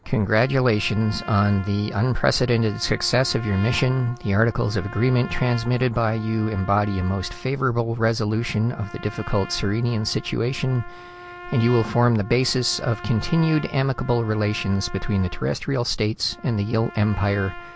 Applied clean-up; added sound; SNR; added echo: none; Trumpet; 18 dB; none.